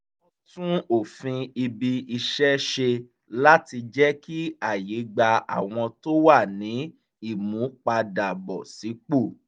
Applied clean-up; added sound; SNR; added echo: none; none; none; none.